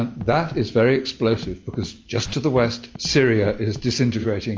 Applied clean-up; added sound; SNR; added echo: none; Scratching (performance technique); 18 dB; none.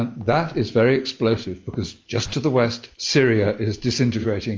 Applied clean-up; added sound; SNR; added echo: neural mask model Resemble Enhance denoiser.